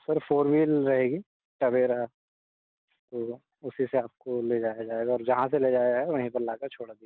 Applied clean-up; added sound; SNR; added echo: none; none; none; none.